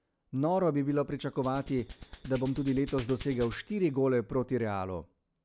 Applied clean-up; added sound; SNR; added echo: none; Hands; 17 dB; none.